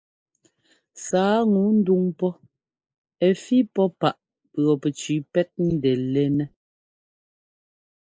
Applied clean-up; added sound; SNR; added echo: neural mask model Resemble Enhance denoiser.